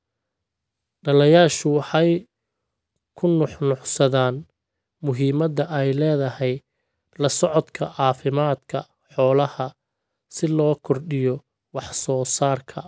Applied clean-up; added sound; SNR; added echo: none; none; none; none.